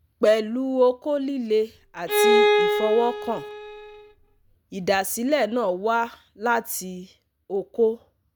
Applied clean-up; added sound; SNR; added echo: none; Bowed string instrument; -2 dB; none.